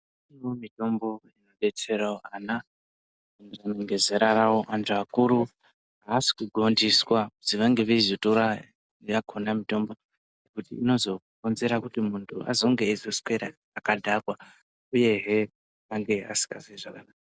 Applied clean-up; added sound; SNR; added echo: none; none; none; none.